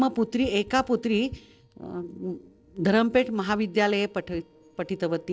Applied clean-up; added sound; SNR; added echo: neural separator model SepFormer DNS4.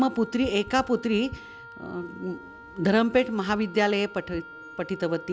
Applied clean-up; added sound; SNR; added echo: none; Wind instrument, woodwind instrument; 18 dB; none.